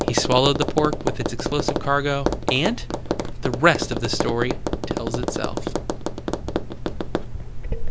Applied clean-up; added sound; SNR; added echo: none; Tap; 0 dB; none.